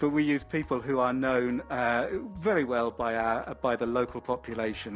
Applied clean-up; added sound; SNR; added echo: none; none; none; none.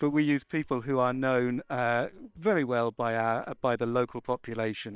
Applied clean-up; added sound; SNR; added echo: neural separator model SepFormer WHAM!.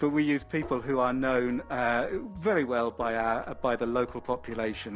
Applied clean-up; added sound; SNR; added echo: none; Gong; 17 dB; none.